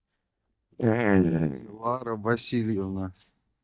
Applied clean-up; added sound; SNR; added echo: neural mask model DeepFilterNet 3.